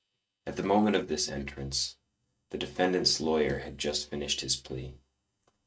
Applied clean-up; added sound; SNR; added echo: neural mask model RNNoise.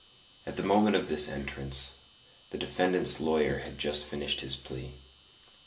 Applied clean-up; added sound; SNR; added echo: none; Fart; 19 dB; none.